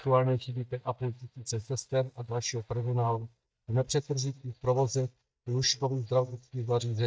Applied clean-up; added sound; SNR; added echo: neural mask model DeepFilterNet 3.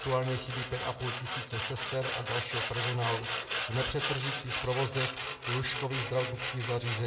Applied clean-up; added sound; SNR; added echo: none; Sawing; -2 dB; reverberation time 1.2 s.